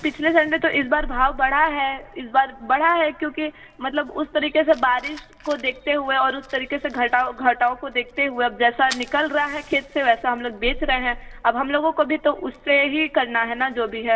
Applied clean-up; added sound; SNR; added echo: none; Fire; 17 dB; reverberation time 0.6 s.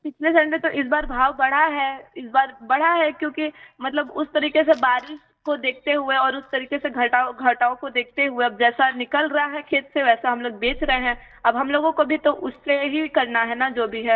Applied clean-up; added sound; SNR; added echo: neural mask model DeepFilterNet 3.